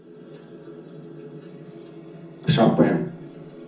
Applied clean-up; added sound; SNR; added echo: none; none; none; reverberation time 0.6 s.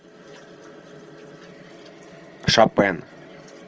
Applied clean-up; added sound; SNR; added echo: none; none; none; none.